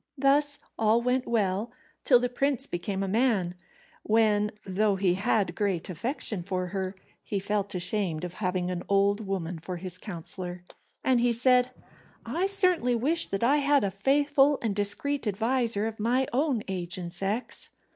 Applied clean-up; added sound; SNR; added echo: neural mask model Resemble Enhance denoiser.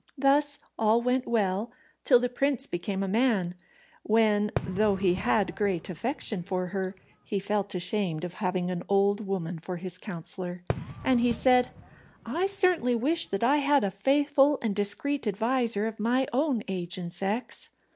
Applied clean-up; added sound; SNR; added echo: none; Fireworks; 14 dB; none.